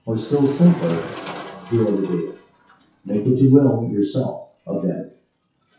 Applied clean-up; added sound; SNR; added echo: classical method WPE with log-MMSE.